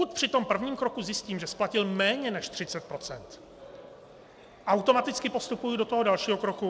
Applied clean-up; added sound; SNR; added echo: none; none; none; none.